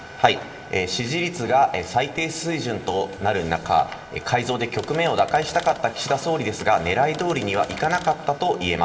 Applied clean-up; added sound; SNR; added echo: none; Typewriter; 19 dB; reverberation time 1.9 s.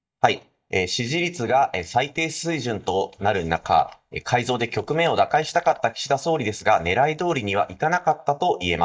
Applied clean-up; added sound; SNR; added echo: neural mask model DeepFilterNet 3.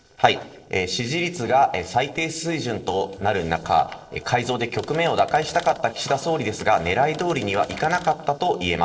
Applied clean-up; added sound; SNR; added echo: neural separator model SepFormer DNS4.